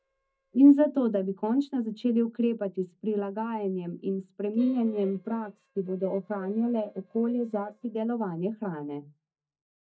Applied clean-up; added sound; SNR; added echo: neural mask model DeepFilterNet 3.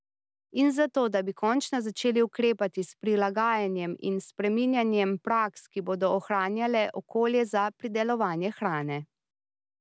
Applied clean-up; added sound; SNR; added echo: none; none; none; none.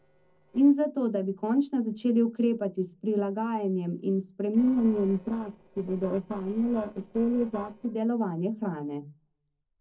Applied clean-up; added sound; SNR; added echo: neural separator model SepFormer DNS4.